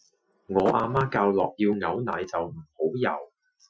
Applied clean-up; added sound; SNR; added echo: classical method Wiener filter.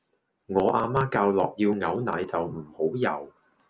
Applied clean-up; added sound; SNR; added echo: none; none; none; none.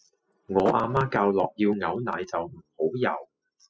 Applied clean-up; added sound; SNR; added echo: classical method spectral subtraction.